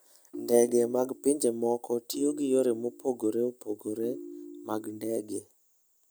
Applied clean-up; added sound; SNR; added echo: none; Ringtone; 15 dB; none.